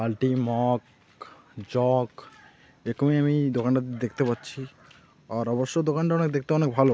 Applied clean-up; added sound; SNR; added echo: none; none; none; none.